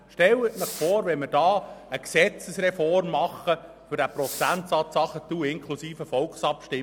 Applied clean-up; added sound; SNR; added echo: none; Fireworks; 19 dB; none.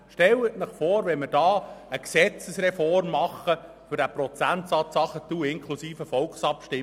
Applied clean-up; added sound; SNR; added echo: none; none; none; none.